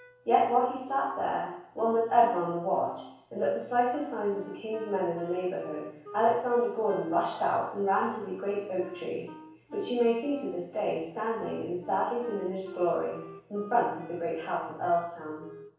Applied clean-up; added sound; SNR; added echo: none; Wind instrument, woodwind instrument; 18 dB; reverberation time 0.7 s.